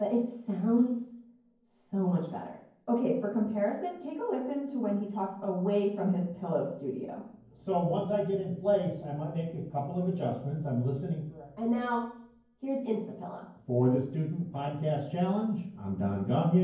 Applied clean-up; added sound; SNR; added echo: none; none; none; reverberation time 0.9 s.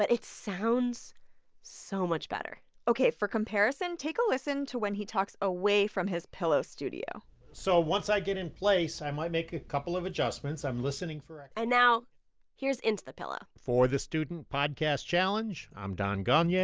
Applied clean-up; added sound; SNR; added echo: none; none; none; none.